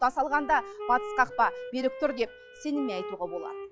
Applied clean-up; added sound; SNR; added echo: classical method log-MMSE.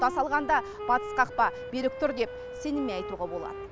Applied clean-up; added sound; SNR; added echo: none; Wind instrument, woodwind instrument; 10 dB; none.